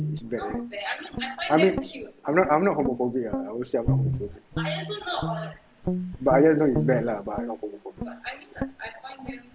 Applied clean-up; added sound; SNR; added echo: none; Guitar; 6 dB; none.